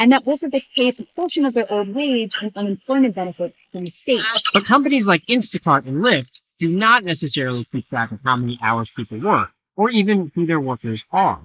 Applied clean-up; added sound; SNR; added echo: neural mask model Resemble Enhance denoiser.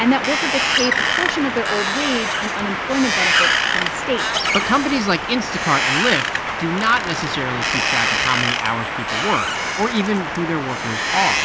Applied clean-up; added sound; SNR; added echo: none; Wind; -2 dB; none.